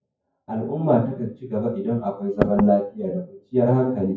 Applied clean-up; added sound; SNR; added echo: classical method WPE with log-MMSE.